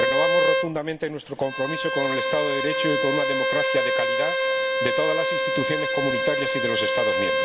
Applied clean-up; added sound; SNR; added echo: none; Bowed string instrument; -4 dB; none.